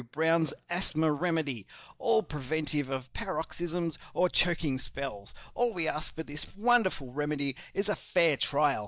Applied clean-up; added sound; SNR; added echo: neural mask model DeepFilterNet 3.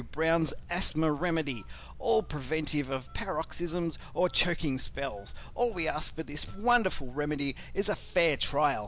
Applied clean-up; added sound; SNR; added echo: none; Telephone; 18 dB; none.